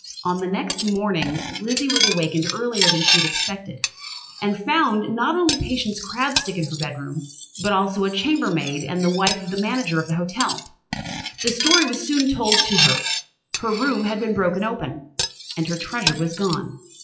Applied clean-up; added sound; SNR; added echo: classical method WPE with log-MMSE.